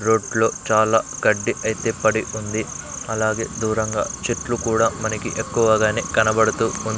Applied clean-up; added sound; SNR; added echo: none; none; none; none.